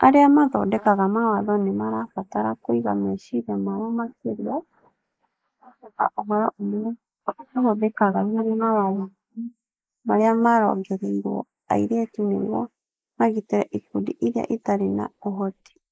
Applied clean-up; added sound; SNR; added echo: neural mask model Resemble Enhance denoiser.